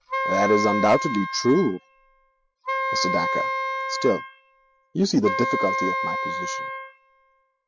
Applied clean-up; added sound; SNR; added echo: classical method spectral subtraction.